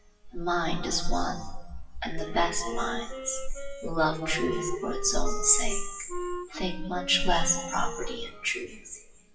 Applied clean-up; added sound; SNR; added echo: classical method WPE with log-MMSE.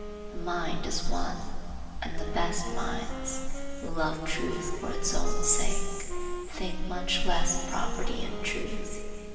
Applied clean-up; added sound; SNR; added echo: none; Wind instrument, woodwind instrument; 13 dB; reverberation time 2.4 s.